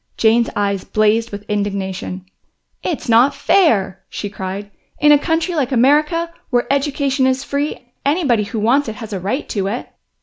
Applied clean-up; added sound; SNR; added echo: none; none; none; none.